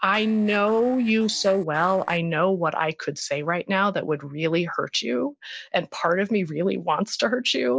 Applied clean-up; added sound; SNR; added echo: neural separator model SepFormer DNS4.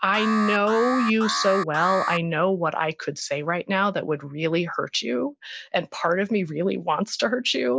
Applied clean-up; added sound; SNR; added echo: none; Alarm; 6 dB; none.